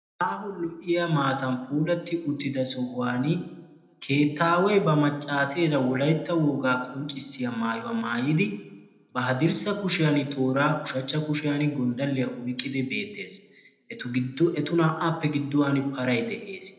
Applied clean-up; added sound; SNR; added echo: none; none; none; reverberation time 0.7 s.